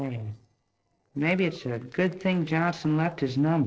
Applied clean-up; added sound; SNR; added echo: neural separator model SepFormer DNS4.